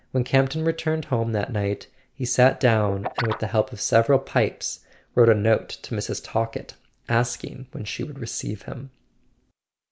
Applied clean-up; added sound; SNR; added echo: neural mask model Resemble Enhance denoiser.